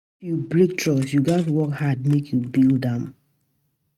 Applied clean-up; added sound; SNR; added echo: neural mask model RNNoise.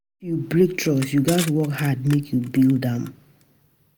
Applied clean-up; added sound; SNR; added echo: none; Crushing; 16 dB; none.